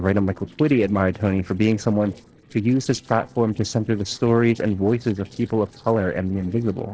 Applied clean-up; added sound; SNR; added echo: neural separator model SepFormer DNS4.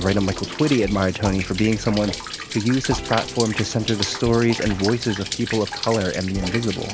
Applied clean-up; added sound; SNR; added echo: none; Rain; 9 dB; none.